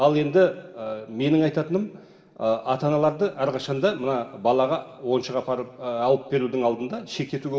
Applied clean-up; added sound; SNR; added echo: none; none; none; reverberation time 1.4 s.